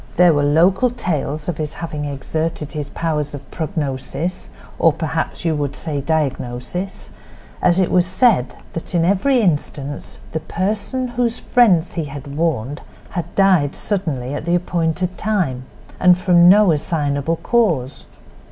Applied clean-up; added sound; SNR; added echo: none; none; none; none.